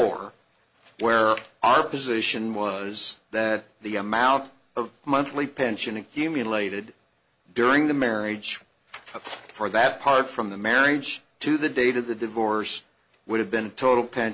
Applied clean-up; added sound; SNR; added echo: none; none; none; none.